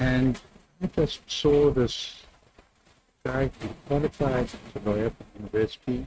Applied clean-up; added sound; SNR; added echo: neural mask model RNNoise.